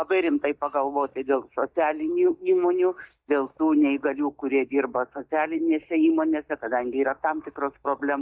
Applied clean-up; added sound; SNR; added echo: neural mask model DeepFilterNet 3.